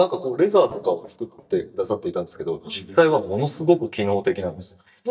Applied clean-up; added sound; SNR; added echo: neural mask model DeepFilterNet 3.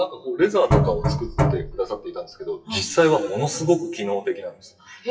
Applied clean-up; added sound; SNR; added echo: classical method WPE with log-MMSE.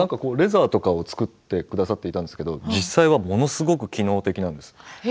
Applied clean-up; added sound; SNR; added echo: none; none; none; none.